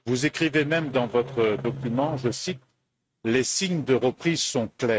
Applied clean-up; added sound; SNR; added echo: neural mask model RNNoise.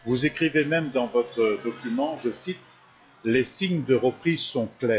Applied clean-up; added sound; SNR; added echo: classical method log-MMSE.